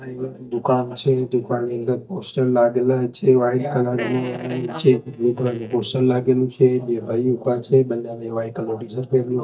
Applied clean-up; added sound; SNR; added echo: neural mask model DeepFilterNet 3.